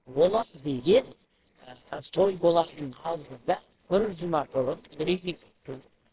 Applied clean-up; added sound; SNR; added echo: neural separator model SepFormer WHAMR!.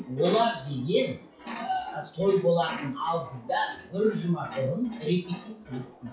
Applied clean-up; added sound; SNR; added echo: classical method WPE with log-MMSE.